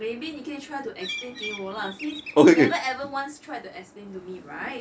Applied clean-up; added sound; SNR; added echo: none; Bird; 13 dB; none.